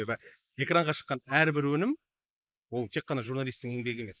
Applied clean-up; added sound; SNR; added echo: neural mask model Resemble Enhance denoiser.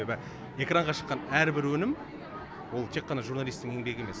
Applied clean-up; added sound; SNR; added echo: none; none; none; none.